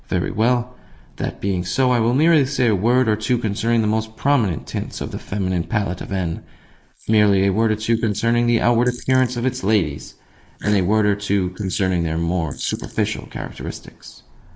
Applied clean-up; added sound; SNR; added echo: neural mask model Resemble Enhance denoiser.